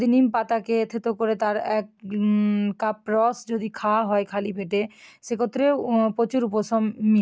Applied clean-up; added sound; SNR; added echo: none; none; none; none.